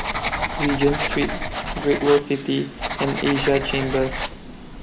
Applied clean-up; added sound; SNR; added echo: none; Writing; 4 dB; none.